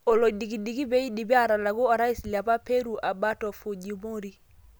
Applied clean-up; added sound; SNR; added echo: none; none; none; none.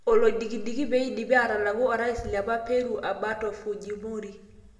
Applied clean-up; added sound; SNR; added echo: none; none; none; reverberation time 0.8 s.